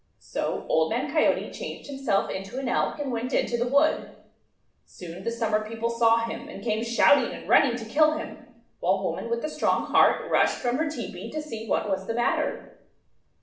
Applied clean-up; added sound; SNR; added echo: none; none; none; reverberation time 0.6 s.